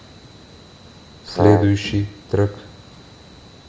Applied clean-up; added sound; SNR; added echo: none; Brass instrument; -1 dB; none.